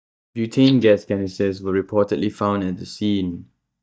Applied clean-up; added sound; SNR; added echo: neural mask model DeepFilterNet 3.